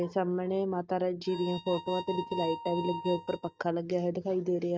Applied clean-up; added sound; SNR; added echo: neural mask model RNNoise.